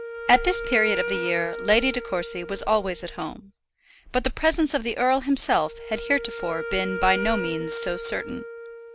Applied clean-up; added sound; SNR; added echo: none; Wind instrument, woodwind instrument; 9 dB; none.